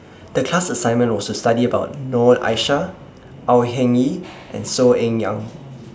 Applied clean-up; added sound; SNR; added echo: none; none; none; none.